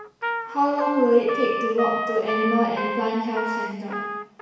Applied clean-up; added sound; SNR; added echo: none; Trumpet; 6 dB; reverberation time 1.1 s.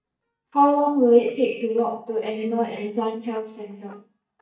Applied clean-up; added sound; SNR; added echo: neural mask model DeepFilterNet 3.